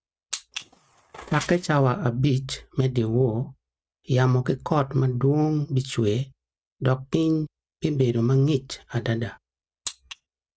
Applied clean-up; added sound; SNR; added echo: neural mask model RNNoise.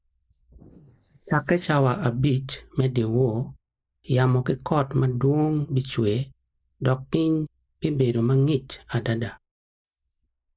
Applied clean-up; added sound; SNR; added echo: neural mask model Resemble Enhance denoiser.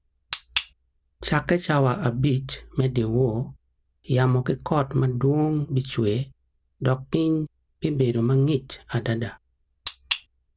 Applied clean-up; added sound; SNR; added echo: none; none; none; none.